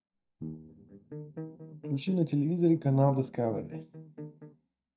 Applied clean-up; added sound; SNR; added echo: neural mask model DeepFilterNet 3.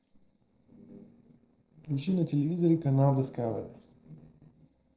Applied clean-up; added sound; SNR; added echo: neural separator model SepFormer DNS4.